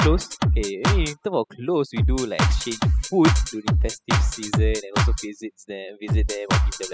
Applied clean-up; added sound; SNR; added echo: classical method spectral subtraction.